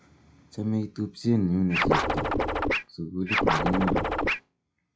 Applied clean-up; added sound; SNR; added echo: classical method WPE with log-MMSE.